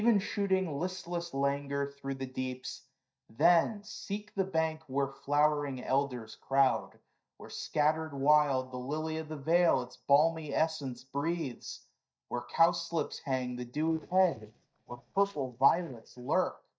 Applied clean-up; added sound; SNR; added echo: neural mask model DeepFilterNet 3.